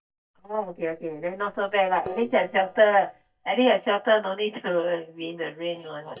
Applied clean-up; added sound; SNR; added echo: neural mask model DeepFilterNet 3.